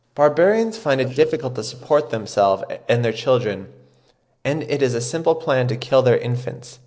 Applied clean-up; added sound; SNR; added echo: neural separator model SepFormer DNS4.